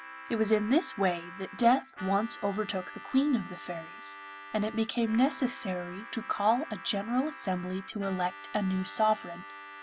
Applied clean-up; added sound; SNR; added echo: none; Harmonica; 15 dB; none.